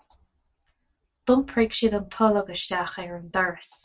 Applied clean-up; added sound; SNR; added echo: none; none; none; none.